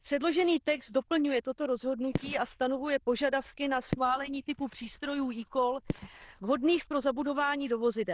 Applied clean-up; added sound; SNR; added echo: neural diffusion model UNIVERSE++.